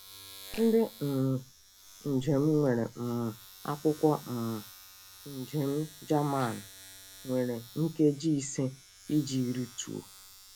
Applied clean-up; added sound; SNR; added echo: none; Domestic sounds, home sounds; 19 dB; none.